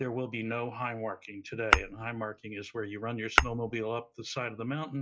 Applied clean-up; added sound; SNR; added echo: classical method log-MMSE.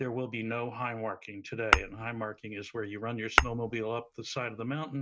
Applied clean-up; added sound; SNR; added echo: none; Tap / Glass; -3 dB; none.